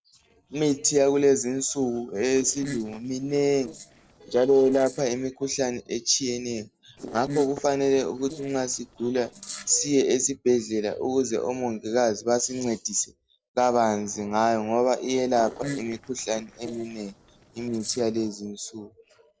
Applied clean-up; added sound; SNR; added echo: neural separator model SepFormer DNS4.